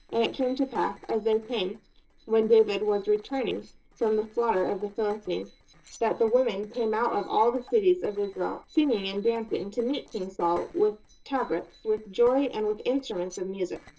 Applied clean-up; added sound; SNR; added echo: neural separator model SepFormer DNS4.